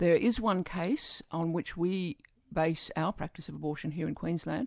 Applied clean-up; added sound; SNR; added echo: none; none; none; none.